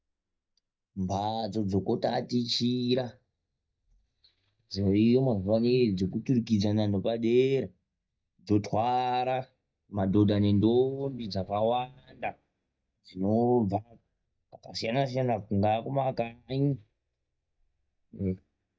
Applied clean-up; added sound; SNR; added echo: neural mask model DeepFilterNet 3.